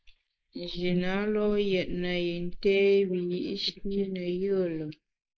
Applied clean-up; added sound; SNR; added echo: neural mask model Resemble Enhance denoiser.